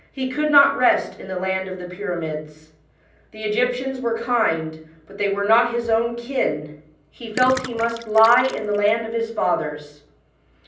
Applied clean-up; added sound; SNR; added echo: none; Gurgling; 12 dB; reverberation time 0.6 s.